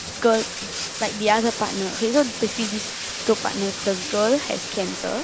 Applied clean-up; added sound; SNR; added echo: none; Bathtub (filling or washing); 7 dB; none.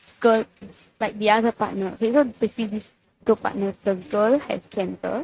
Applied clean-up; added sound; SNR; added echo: neural mask model RNNoise.